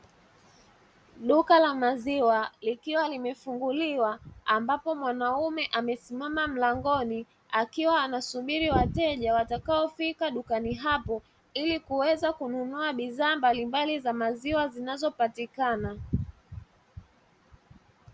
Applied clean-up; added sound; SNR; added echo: none; none; none; none.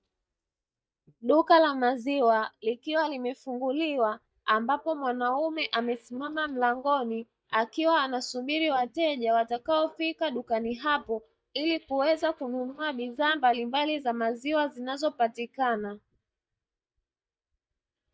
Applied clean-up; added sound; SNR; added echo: neural mask model DeepFilterNet 3.